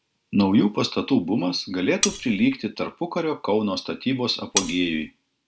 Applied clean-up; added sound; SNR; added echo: none; Cutlery, silverware; 5 dB; none.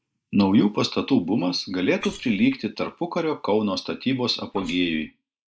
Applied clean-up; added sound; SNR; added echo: neural mask model Resemble Enhance denoiser.